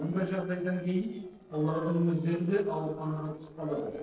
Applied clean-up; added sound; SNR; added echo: neural separator model SepFormer DNS4.